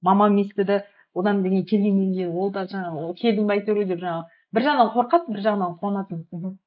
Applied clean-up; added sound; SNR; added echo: neural mask model Resemble Enhance denoiser.